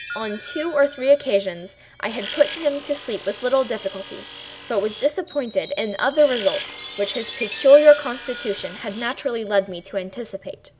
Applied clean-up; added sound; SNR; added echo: none; Tools + Chime; 12 dB; none.